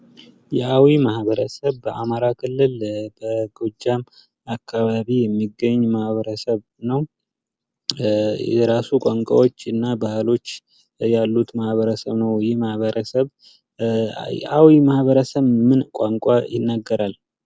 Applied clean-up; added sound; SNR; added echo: none; none; none; none.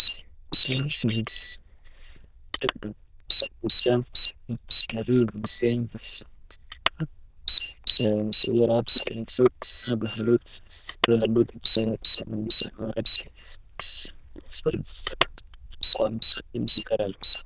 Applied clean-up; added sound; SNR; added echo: neural diffusion model UNIVERSE++.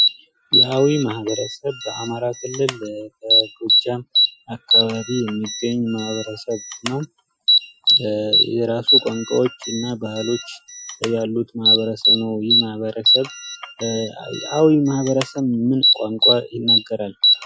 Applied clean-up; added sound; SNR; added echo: classical method Wiener filter.